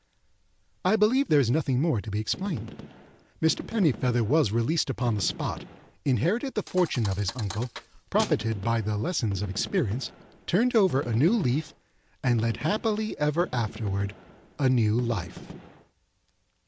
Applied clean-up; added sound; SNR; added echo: none; Gunshot, gunfire + Thump, thud; 15 dB; none.